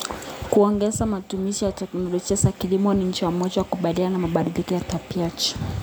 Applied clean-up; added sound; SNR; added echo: none; Run; 19 dB; none.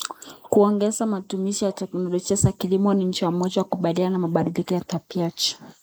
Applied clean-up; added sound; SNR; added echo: neural mask model Resemble Enhance denoiser.